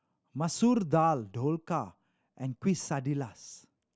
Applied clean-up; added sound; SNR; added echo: none; none; none; none.